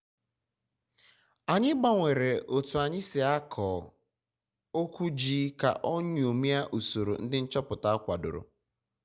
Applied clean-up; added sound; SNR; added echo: none; none; none; none.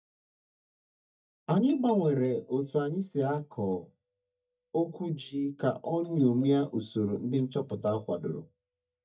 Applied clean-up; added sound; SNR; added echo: neural mask model DeepFilterNet 3.